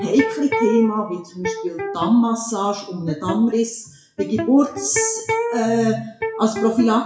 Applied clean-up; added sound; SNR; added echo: classical method WPE with log-MMSE.